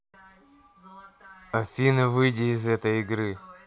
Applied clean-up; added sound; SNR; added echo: none; none; none; none.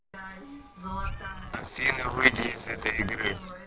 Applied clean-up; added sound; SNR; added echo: neural separator model SepFormer DNS4.